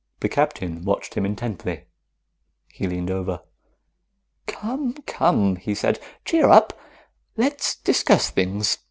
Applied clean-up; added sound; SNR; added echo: none; none; none; none.